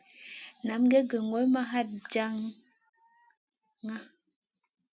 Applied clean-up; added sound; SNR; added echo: none; none; none; none.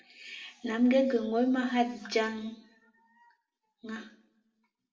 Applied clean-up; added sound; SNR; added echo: none; none; none; reverberation time 0.5 s.